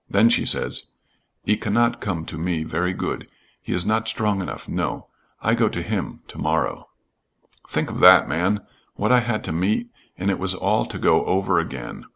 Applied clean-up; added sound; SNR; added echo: none; none; none; none.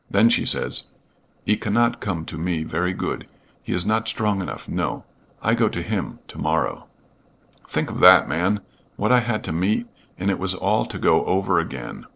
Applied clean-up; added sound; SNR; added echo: neural separator model SepFormer DNS4.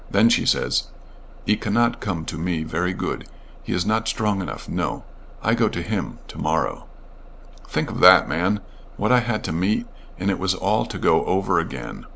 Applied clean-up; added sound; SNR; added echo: none; Bus; 16 dB; none.